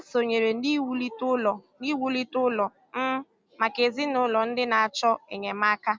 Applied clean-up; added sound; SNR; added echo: none; none; none; none.